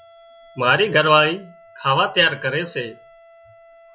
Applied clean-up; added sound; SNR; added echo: classical method log-MMSE.